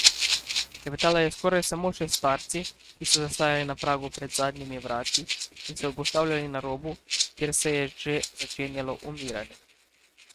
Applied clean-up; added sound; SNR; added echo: neural mask model RNNoise.